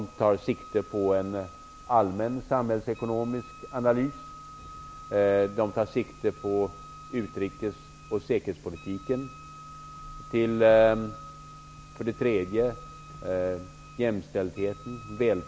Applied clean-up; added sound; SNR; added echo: none; Wind instrument, woodwind instrument; 19 dB; none.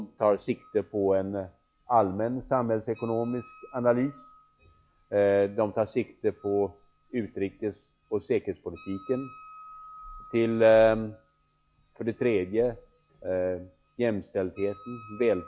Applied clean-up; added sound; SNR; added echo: classical method log-MMSE.